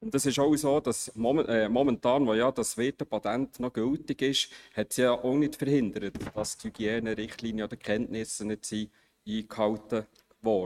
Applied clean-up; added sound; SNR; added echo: neural mask model RNNoise.